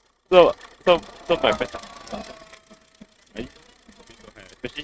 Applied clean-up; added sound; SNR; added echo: neural mask model RNNoise.